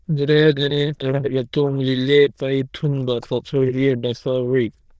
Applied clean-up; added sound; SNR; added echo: neural diffusion model UNIVERSE++.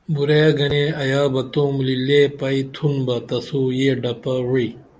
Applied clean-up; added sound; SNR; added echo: none; none; none; none.